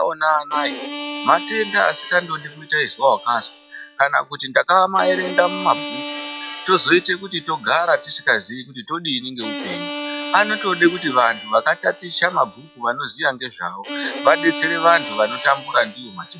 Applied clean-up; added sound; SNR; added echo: classical method log-MMSE.